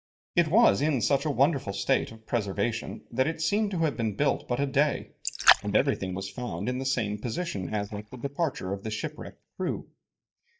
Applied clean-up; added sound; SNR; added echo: neural mask model DeepFilterNet 3.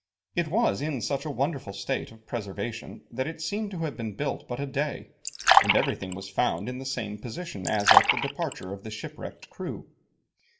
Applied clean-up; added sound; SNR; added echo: none; Fill (with liquid); -4 dB; reverberation time 0.3 s.